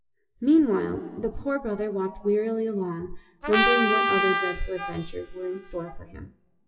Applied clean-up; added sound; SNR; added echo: classical method WPE with log-MMSE.